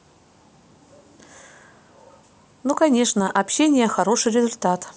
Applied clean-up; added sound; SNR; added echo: none; none; none; none.